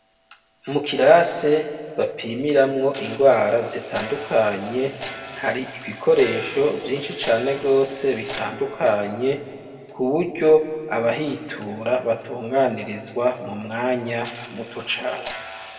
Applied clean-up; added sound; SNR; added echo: none; Clock; 18 dB; reverberation time 1.8 s.